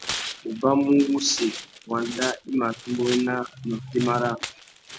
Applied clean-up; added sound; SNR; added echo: none; Tearing; 12 dB; none.